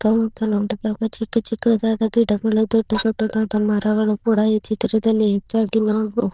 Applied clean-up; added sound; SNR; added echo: neural diffusion model UNIVERSE++.